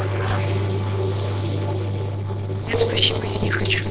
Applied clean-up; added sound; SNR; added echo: neural separator model SepFormer DNS4.